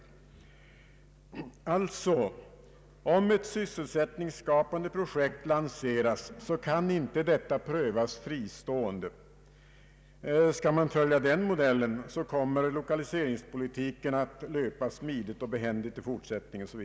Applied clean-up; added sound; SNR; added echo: none; none; none; none.